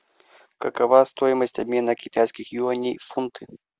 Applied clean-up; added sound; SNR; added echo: none; none; none; none.